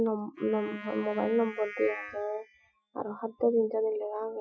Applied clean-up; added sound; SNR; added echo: classical method Wiener filter.